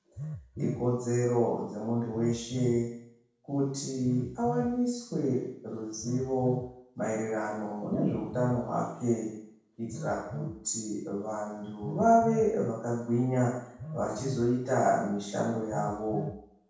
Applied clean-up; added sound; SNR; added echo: none; Telephone; 13 dB; reverberation time 0.7 s.